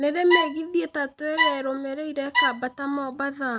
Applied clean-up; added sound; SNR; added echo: none; Bowed string instrument; 1 dB; none.